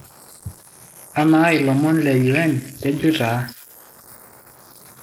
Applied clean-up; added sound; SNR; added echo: neural mask model Resemble Enhance denoiser.